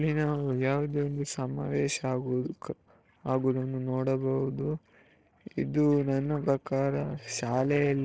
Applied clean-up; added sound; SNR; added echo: neural separator model SepFormer DNS4.